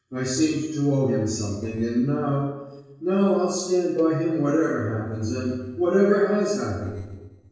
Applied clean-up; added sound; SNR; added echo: neural separator model SepFormer DNS4.